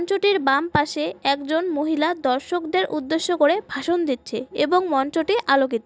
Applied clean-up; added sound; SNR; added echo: none; none; none; none.